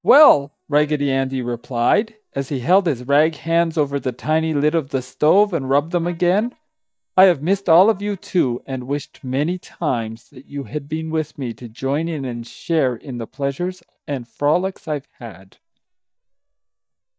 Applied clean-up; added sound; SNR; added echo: neural mask model DeepFilterNet 3.